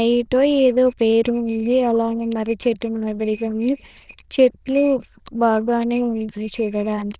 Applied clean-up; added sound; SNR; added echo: neural diffusion model UNIVERSE++.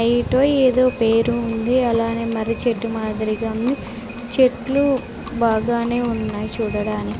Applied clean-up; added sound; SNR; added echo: none; Livestock, farm animals, working animals; 20 dB; none.